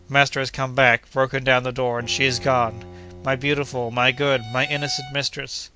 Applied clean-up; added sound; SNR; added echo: none; Bowed string instrument + Bowed string instrument; 19 dB; none.